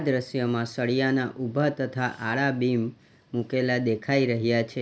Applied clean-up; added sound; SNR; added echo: none; none; none; none.